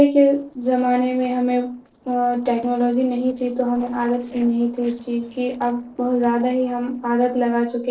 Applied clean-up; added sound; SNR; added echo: neural separator model SepFormer DNS4.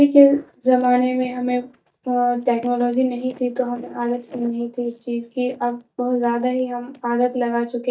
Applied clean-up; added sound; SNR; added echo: neural mask model DeepFilterNet 3.